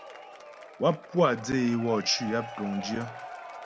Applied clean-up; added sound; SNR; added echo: none; Applause / Crowd / Cheering; 13 dB; none.